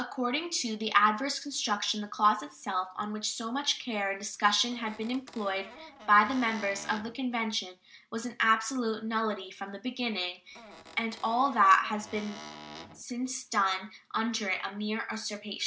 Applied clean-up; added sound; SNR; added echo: none; Squeak / Cupboard open or close; 17 dB; none.